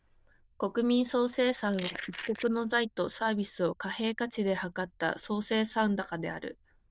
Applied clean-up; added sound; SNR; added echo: neural diffusion model UNIVERSE++.